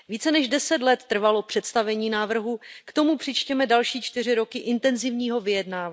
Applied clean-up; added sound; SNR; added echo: none; none; none; none.